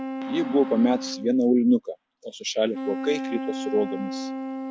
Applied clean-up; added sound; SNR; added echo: none; Wind instrument, woodwind instrument; 8 dB; none.